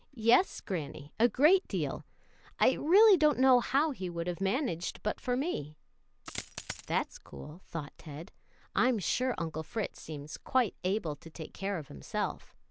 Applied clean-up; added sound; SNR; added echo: none; Coin (dropping); 12 dB; none.